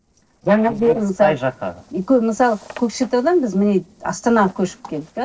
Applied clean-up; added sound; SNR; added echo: neural separator model SepFormer DNS4.